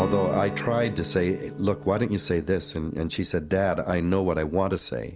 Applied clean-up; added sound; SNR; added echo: none; Guitar; 12 dB; none.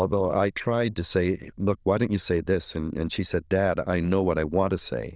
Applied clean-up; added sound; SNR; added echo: neural diffusion model UNIVERSE++.